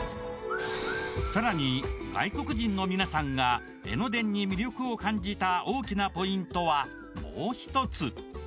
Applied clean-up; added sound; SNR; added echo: none; none; none; none.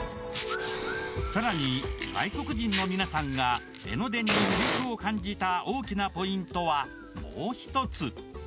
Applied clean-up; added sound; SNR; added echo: none; Fire; 7 dB; none.